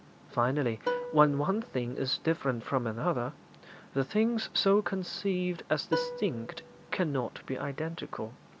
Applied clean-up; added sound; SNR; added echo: none; Plucked string instrument; 8 dB; none.